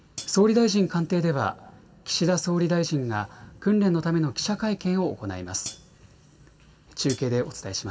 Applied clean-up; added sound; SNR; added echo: none; Hi-hat; 15 dB; reverberation time 1.5 s.